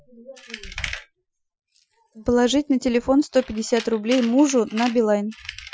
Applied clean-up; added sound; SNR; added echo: classical method Wiener filter.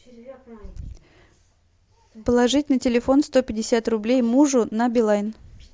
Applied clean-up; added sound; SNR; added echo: none; none; none; none.